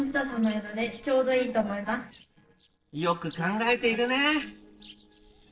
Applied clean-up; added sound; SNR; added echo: neural separator model SepFormer DNS4.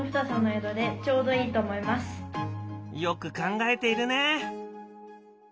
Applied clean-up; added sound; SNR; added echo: none; none; none; none.